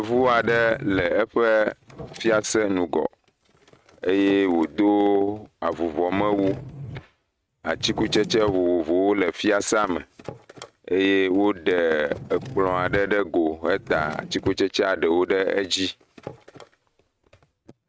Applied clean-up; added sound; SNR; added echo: neural mask model RNNoise.